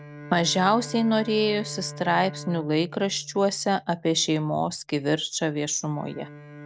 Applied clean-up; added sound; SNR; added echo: none; Bowed string instrument; 17 dB; none.